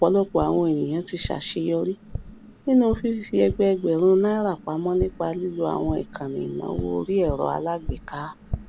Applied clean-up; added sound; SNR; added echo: none; Tap; 13 dB; none.